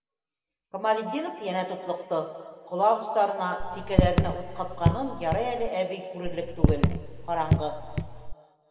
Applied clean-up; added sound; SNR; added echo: none; Raindrop / Drip; -3 dB; reverberation time 2.1 s.